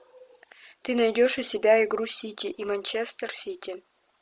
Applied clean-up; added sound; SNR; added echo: none; none; none; none.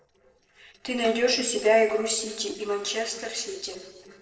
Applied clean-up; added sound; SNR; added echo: neural separator model SepFormer DNS4.